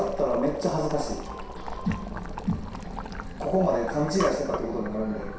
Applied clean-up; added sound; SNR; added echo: none; Boiling; 8 dB; reverberation time 0.7 s.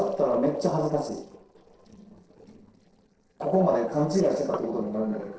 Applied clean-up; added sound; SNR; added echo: neural separator model SepFormer DNS4.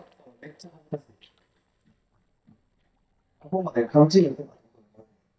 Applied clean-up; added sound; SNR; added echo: neural mask model DeepFilterNet 3.